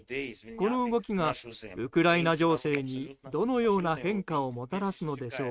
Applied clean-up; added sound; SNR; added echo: neural mask model RNNoise.